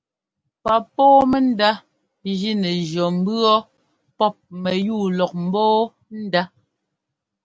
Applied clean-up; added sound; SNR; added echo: none; none; none; none.